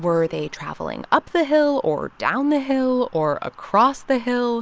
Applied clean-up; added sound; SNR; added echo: none; none; none; none.